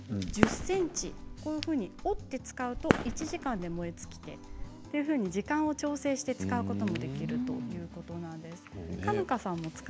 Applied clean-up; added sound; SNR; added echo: none; Fireworks; 2 dB; none.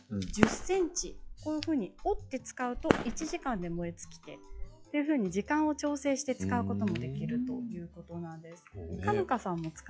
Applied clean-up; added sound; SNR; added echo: classical method log-MMSE.